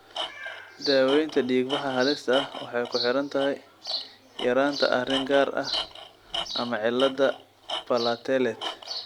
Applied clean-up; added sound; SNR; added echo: none; Tools; 11 dB; none.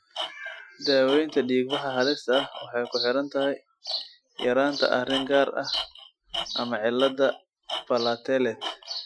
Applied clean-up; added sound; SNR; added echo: classical method Wiener filter.